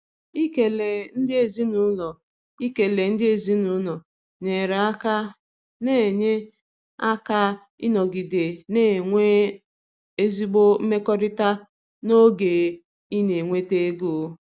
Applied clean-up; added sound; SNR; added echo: none; none; none; none.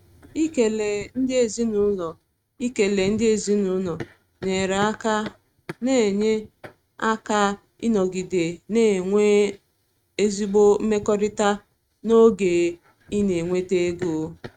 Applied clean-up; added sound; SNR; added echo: neural mask model RNNoise.